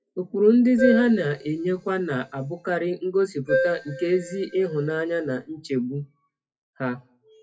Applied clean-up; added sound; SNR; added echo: classical method WPE with log-MMSE.